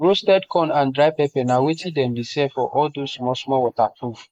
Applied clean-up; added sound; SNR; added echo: neural mask model Resemble Enhance denoiser.